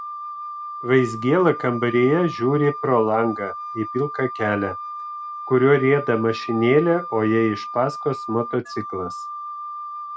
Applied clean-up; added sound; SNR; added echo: none; Wind instrument, woodwind instrument; 10 dB; none.